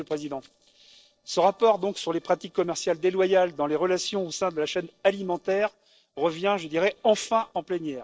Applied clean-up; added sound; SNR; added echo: neural separator model SepFormer DNS4.